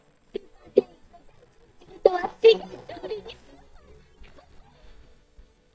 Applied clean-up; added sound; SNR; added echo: neural mask model DeepFilterNet 3.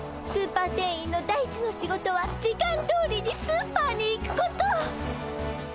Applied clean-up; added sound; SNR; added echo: none; none; none; none.